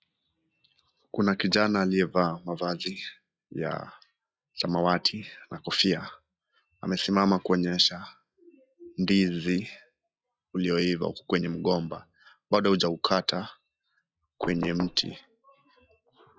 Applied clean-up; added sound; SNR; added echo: classical method log-MMSE.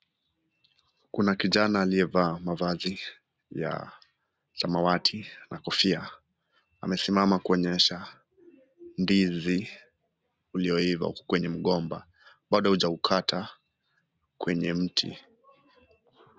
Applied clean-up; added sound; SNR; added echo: none; none; none; none.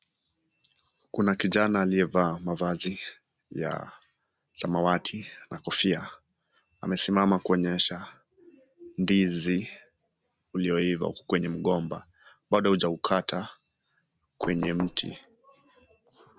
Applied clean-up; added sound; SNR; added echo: none; Knock; 10 dB; none.